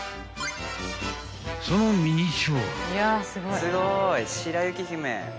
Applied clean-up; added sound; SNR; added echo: none; none; none; none.